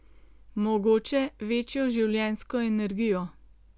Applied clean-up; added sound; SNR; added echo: none; none; none; none.